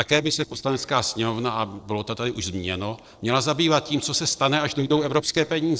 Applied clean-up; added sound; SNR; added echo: neural separator model SepFormer DNS4.